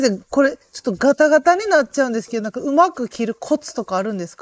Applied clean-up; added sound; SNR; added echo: neural mask model Resemble Enhance denoiser.